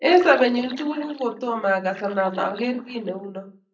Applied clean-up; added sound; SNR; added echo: neural mask model DeepFilterNet 3.